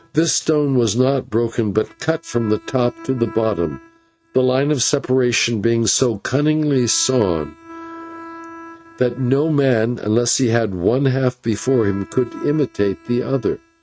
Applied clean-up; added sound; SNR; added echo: neural mask model RNNoise.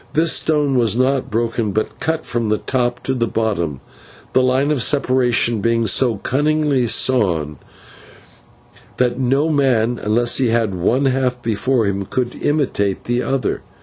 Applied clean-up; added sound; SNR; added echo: none; none; none; none.